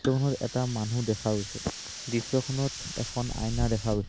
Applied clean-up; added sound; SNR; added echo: none; Hiss; 8 dB; none.